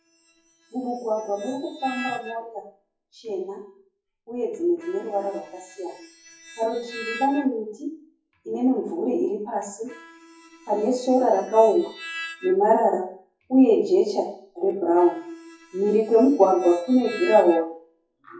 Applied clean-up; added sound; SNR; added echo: classical method WPE with log-MMSE.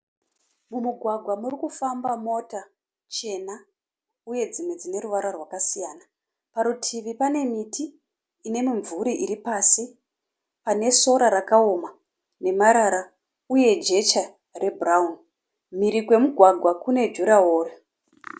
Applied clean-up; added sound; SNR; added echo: none; none; none; none.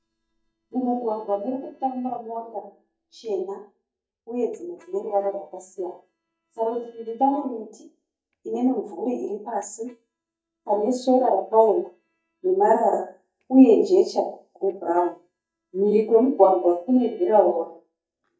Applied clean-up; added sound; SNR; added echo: neural mask model DeepFilterNet 3.